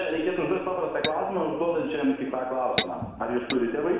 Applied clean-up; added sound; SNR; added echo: none; Tap / Glass; 8 dB; reverberation time 1.1 s.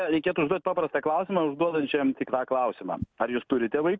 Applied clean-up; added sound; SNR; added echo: none; none; none; none.